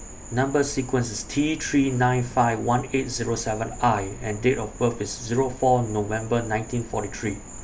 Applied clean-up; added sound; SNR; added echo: none; Insect; 17 dB; none.